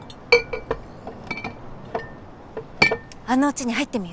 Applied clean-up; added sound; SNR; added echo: none; Chink, clink; -2 dB; none.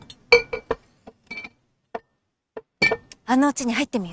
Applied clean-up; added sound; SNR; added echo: neural mask model RNNoise.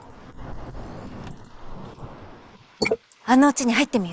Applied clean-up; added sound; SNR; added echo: neural mask model Resemble Enhance denoiser.